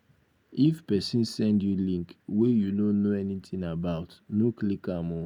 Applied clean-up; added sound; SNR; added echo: none; none; none; none.